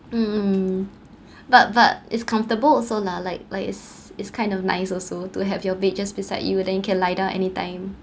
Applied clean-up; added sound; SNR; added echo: none; none; none; none.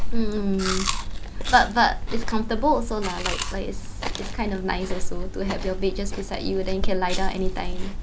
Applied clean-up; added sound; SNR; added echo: none; Chewing, mastication; -2 dB; none.